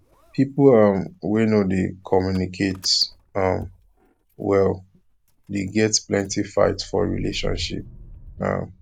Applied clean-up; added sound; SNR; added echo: none; Engine starting / Motor vehicle (road); 18 dB; none.